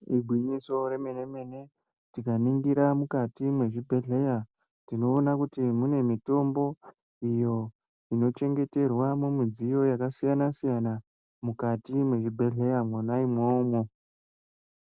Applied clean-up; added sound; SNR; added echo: none; none; none; none.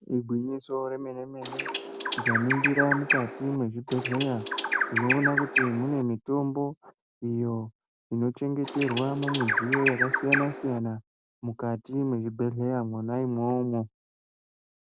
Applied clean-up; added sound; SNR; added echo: none; Bird; -1 dB; none.